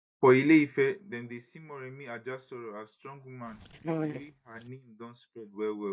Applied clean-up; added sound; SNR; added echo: neural mask model DeepFilterNet 3.